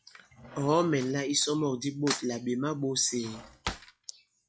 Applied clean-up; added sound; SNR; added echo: classical method log-MMSE.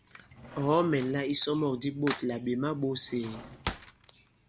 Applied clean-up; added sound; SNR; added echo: none; Cutlery, silverware / Drawer open or close; 12 dB; none.